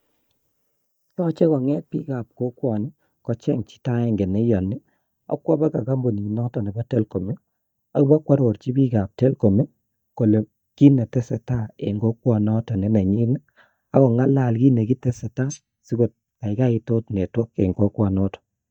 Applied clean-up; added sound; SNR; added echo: neural mask model DeepFilterNet 3.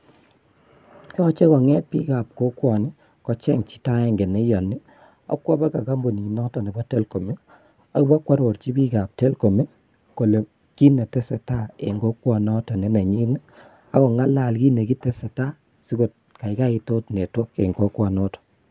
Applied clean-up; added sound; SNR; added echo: none; none; none; none.